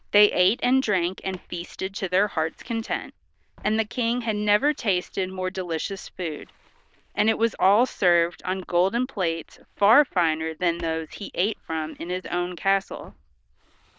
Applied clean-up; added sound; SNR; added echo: neural diffusion model UNIVERSE++.